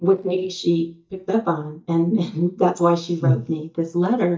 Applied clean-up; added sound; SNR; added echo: neural mask model DeepFilterNet 3.